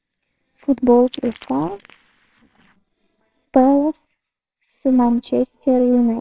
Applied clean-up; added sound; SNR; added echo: neural separator model SepFormer WHAMR!.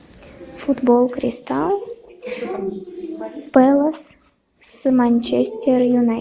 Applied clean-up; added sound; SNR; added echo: none; none; none; none.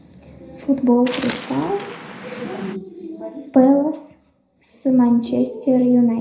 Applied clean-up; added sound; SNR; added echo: none; Waves, surf; 16 dB; reverberation time 0.5 s.